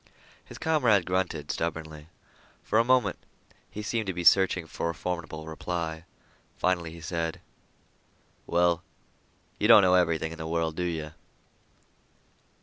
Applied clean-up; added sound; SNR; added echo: none; none; none; none.